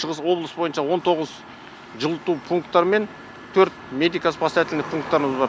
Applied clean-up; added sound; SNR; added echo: none; none; none; none.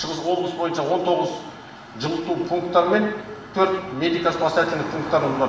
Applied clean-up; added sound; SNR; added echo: none; none; none; reverberation time 1.0 s.